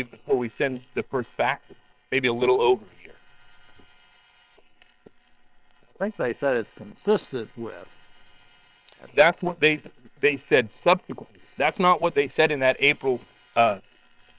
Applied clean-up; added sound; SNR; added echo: neural separator model SepFormer WHAM!.